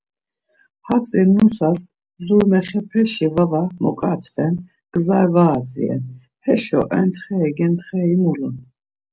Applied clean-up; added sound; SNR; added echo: none; none; none; none.